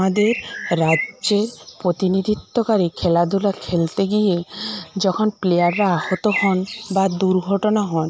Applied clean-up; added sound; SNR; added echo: none; Bird; 10 dB; none.